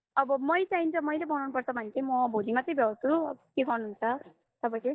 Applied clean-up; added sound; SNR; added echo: neural mask model DeepFilterNet 3.